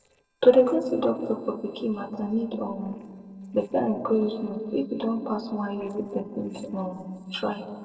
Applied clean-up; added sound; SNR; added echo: neural separator model SepFormer DNS4.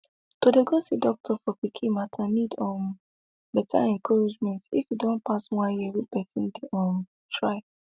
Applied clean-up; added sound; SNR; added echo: none; none; none; none.